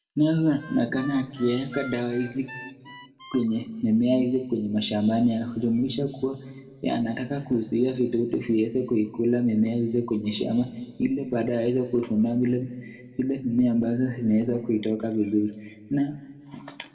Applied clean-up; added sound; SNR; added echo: none; Harmonica; 18 dB; reverberation time 1.4 s.